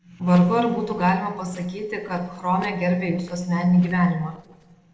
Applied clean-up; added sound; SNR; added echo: neural separator model SepFormer DNS4.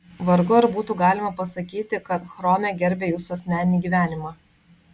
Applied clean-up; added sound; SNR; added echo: none; none; none; none.